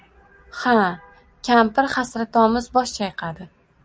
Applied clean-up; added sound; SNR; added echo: none; none; none; none.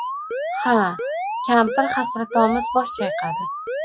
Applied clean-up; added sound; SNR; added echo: classical method Wiener filter.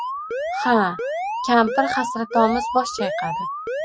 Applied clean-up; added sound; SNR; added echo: classical method spectral subtraction.